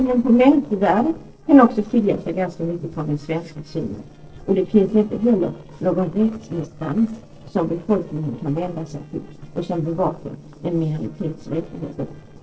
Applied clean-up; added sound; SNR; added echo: neural separator model SepFormer DNS4.